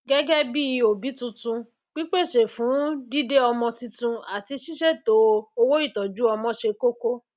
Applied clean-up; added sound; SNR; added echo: none; none; none; none.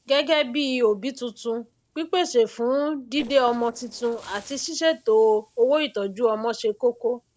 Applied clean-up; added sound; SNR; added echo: neural separator model SepFormer DNS4.